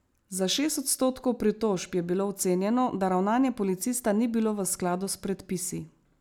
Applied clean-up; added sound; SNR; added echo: none; none; none; none.